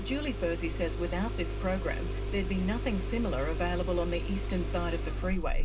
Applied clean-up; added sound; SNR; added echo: none; Engine starting; -1 dB; reverberation time 0.2 s.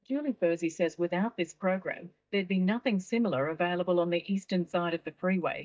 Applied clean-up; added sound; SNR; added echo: neural mask model DeepFilterNet 3.